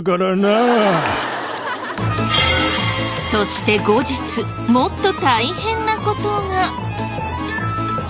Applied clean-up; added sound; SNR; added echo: none; Clapping; 20 dB; none.